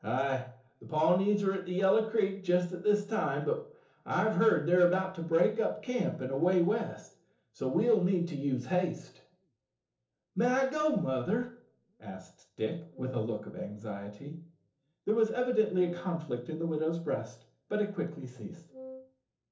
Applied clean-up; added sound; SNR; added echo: neural separator model SepFormer DNS4.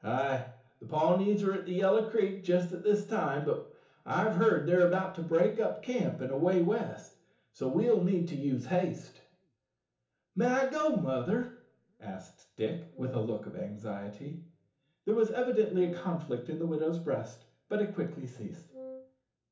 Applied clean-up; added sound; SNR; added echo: none; Wind instrument, woodwind instrument; 16 dB; reverberation time 0.7 s.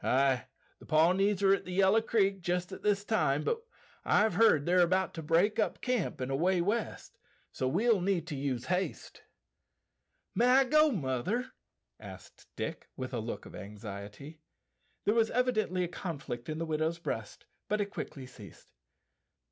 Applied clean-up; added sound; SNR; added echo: none; none; none; none.